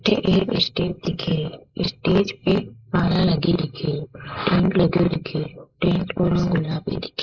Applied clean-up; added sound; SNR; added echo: neural mask model Resemble Enhance denoiser.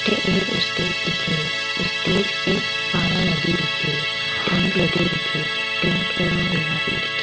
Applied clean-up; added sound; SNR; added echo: none; Musical instrument; -1 dB; none.